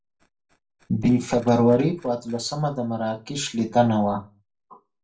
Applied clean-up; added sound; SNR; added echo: neural separator model SepFormer DNS4.